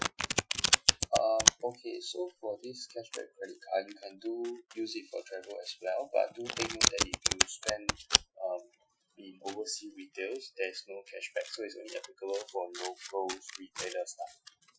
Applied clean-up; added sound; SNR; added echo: classical method Wiener filter.